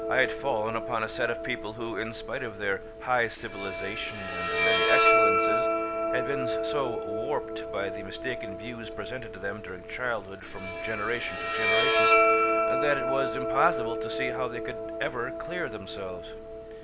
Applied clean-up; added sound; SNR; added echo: none; Bowed string instrument; -4 dB; none.